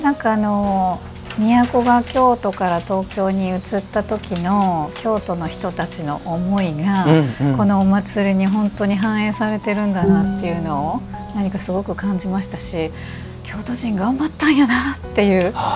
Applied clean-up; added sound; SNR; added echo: none; Bowed string instrument; 5 dB; none.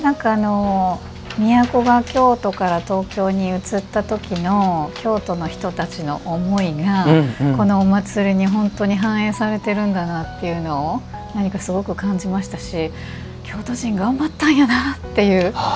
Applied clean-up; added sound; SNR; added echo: none; none; none; none.